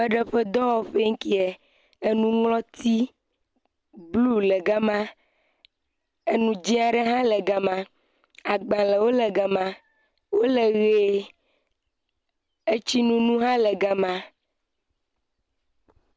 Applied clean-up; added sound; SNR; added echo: none; none; none; none.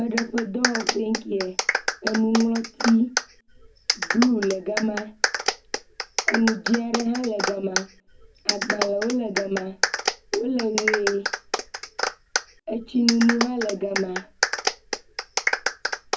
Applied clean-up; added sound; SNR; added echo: none; Clapping; 2 dB; reverberation time 0.4 s.